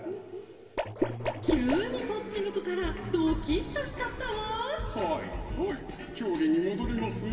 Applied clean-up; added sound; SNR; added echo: none; Vehicle horn, car horn, honking; 12 dB; reverberation time 2.5 s.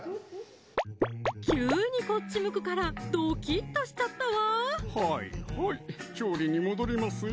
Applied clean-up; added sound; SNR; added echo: none; none; none; none.